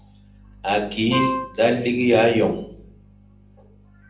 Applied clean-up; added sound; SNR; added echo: none; Wind instrument, woodwind instrument; 4 dB; reverberation time 0.6 s.